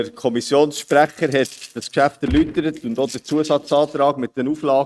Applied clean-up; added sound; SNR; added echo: neural mask model RNNoise.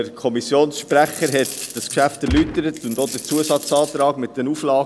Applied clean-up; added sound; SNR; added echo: none; Coin (dropping) + Gunshot, gunfire; 7 dB; none.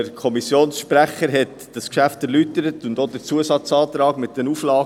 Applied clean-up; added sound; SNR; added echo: none; none; none; none.